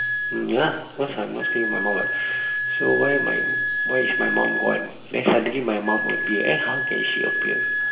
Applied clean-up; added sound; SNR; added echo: none; Wind instrument, woodwind instrument; 0 dB; reverberation time 1.1 s.